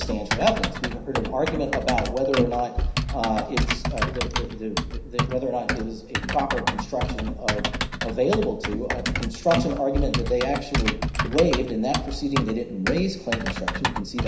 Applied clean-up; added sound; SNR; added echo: none; Typing; 1 dB; reverberation time 0.9 s.